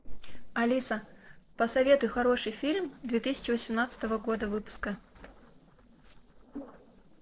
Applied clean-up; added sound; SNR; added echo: neural separator model SepFormer DNS4.